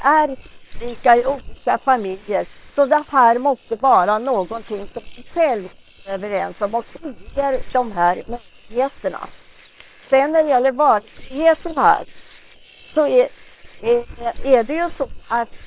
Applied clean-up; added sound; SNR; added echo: neural separator model SepFormer WHAM!.